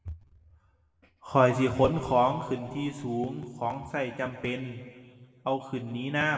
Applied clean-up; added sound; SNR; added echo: none; none; none; reverberation time 1.8 s.